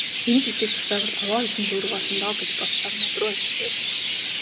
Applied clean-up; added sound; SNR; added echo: none; Chirp, tweet; -4 dB; none.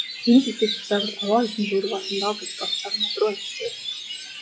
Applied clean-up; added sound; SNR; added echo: classical method log-MMSE.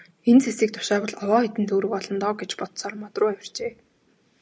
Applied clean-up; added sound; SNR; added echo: none; none; none; none.